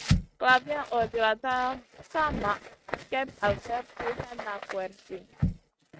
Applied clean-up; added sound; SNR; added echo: neural mask model RNNoise.